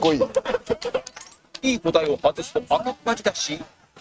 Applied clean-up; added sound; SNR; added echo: neural mask model RNNoise.